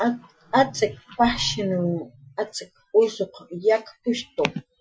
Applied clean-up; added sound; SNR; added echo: classical method Wiener filter.